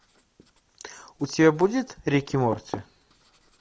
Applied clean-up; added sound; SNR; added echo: none; Writing; 18 dB; none.